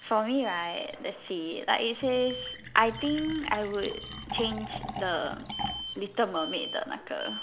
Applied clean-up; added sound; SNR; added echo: none; Fill (with liquid) + Alarm; 10 dB; none.